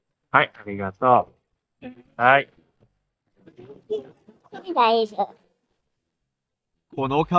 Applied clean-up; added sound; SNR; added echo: neural mask model DeepFilterNet 3.